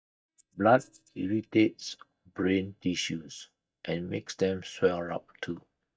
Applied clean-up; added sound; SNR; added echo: neural mask model DeepFilterNet 3.